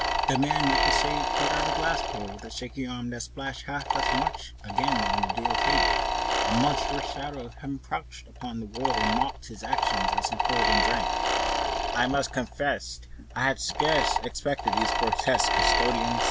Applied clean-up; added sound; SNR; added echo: none; Mechanisms; -4 dB; none.